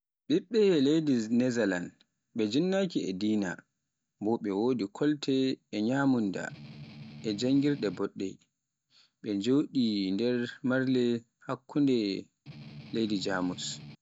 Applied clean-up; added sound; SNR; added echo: none; Strum; 16 dB; none.